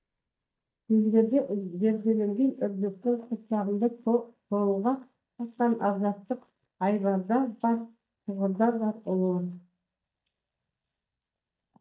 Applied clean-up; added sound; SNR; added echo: neural mask model DeepFilterNet 3.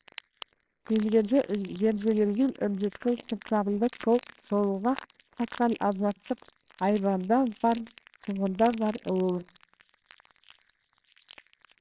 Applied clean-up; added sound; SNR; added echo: neural separator model SepFormer WHAMR!.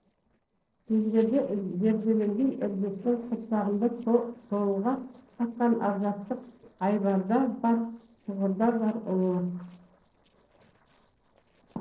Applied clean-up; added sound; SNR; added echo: neural separator model SepFormer DNS4.